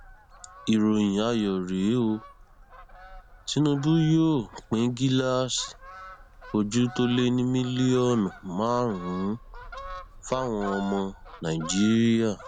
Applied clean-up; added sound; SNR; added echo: none; Fowl; 18 dB; none.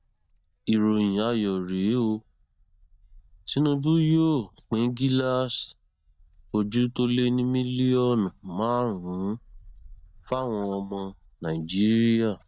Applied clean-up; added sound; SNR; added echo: neural mask model DeepFilterNet 3.